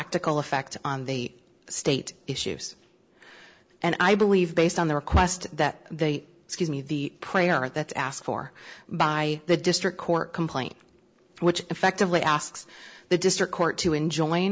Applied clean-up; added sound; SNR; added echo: none; none; none; none.